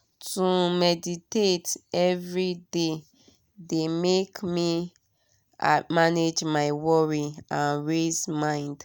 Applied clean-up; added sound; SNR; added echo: none; none; none; none.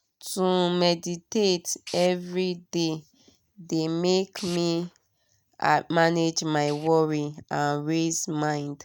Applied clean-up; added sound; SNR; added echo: neural mask model RNNoise.